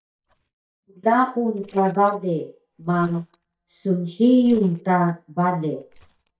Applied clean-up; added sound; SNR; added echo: neural mask model DeepFilterNet 3.